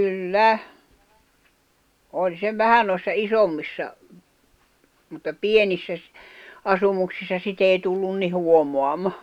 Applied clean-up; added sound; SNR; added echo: none; none; none; none.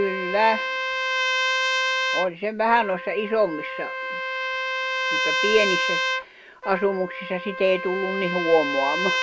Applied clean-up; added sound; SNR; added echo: none; Trumpet; 1 dB; none.